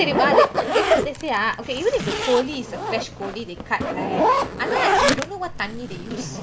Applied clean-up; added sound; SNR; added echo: none; Zipper (clothing); -2 dB; none.